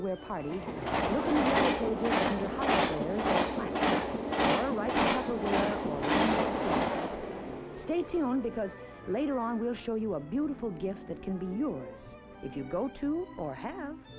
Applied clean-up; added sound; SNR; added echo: none; Train; -1 dB; none.